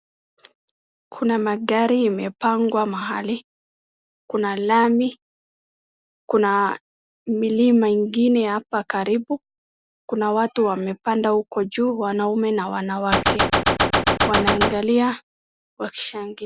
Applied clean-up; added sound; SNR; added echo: none; Gunshot, gunfire; -3 dB; none.